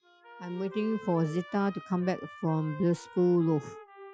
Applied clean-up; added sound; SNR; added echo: classical method Wiener filter.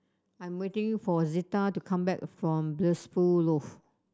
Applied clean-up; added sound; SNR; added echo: none; none; none; none.